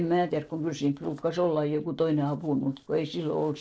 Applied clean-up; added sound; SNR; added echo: neural separator model SepFormer DNS4.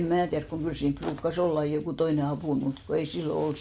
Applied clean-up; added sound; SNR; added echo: none; Engine / Car + Tearing; 20 dB; none.